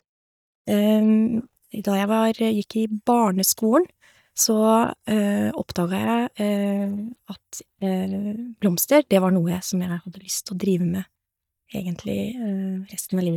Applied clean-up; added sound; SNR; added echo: neural mask model DeepFilterNet 3.